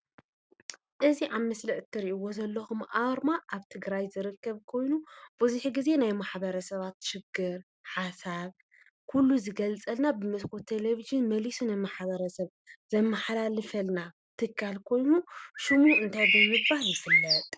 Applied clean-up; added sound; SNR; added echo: none; Bird; -4 dB; none.